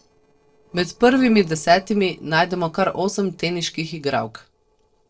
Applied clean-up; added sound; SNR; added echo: neural separator model SepFormer DNS4.